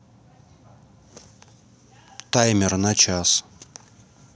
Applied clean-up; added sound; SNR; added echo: none; none; none; none.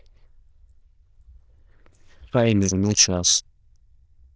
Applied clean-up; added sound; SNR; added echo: neural diffusion model UNIVERSE++.